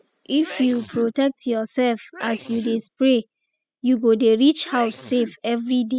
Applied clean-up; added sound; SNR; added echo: classical method spectral subtraction.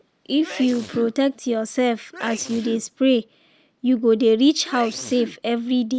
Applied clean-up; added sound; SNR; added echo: none; Sneeze; 17 dB; none.